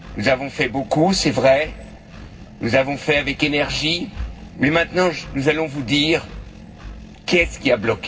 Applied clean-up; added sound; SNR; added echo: none; Engine; 17 dB; reverberation time 0.4 s.